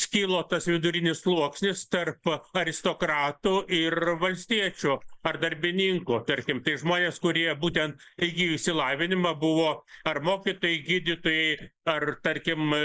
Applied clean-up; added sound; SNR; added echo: neural mask model Resemble Enhance denoiser.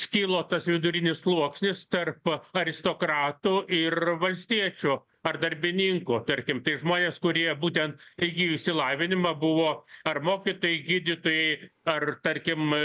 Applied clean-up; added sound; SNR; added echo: none; none; none; none.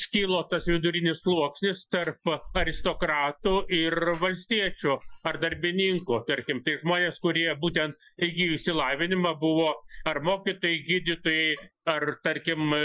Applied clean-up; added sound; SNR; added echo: classical method Wiener filter.